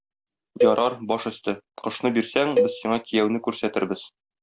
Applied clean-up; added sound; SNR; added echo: none; Cowbell; 3 dB; none.